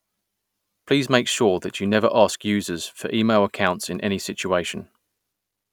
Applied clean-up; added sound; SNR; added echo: none; none; none; none.